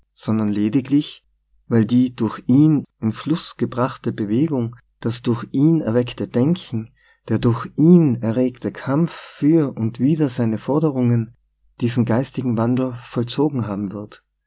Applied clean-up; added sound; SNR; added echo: none; none; none; none.